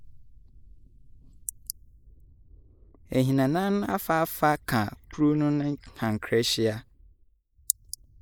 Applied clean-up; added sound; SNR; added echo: neural mask model Resemble Enhance denoiser.